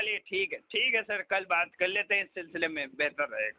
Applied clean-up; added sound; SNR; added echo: none; none; none; none.